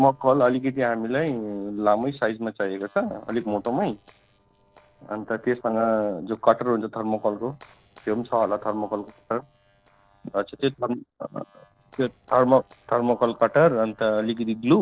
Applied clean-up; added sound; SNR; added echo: neural separator model SepFormer DNS4.